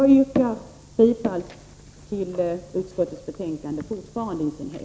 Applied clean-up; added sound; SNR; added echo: none; none; none; none.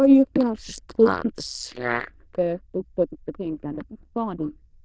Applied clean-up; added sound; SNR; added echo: neural diffusion model UNIVERSE++.